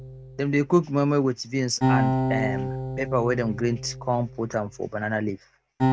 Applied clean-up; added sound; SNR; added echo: none; Acoustic guitar; 3 dB; none.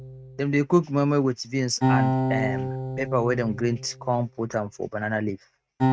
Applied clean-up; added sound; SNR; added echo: neural mask model RNNoise.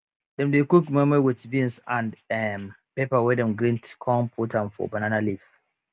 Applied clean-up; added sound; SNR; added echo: none; none; none; none.